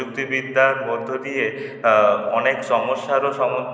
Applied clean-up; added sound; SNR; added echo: none; none; none; none.